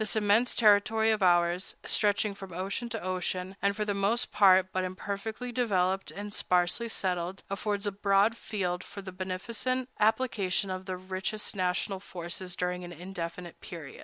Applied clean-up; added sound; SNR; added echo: none; none; none; none.